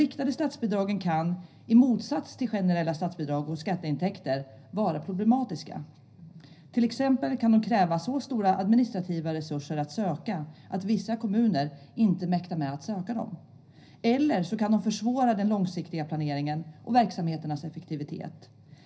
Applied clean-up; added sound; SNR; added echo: none; none; none; reverberation time 0.4 s.